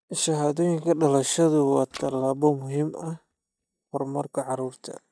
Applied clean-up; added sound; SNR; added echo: neural mask model DeepFilterNet 3.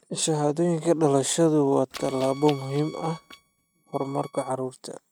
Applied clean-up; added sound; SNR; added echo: neural mask model RNNoise.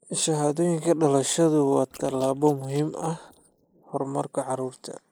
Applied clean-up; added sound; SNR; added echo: neural mask model Resemble Enhance denoiser.